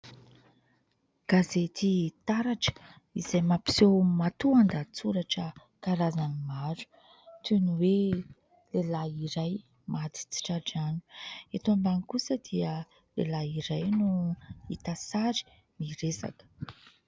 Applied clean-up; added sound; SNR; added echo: none; none; none; none.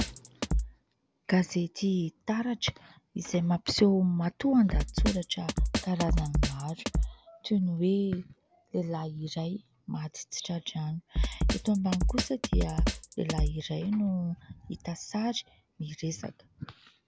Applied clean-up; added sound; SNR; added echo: none; Drum kit; 3 dB; none.